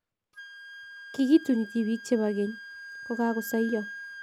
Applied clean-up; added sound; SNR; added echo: none; Wind instrument, woodwind instrument; 14 dB; none.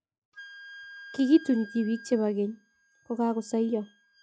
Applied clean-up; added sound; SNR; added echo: classical method log-MMSE.